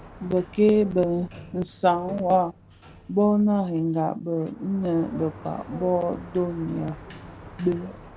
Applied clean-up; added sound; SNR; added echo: none; Sliding door; 19 dB; none.